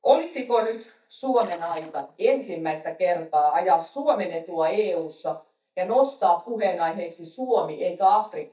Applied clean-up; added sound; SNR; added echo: neural mask model DeepFilterNet 3.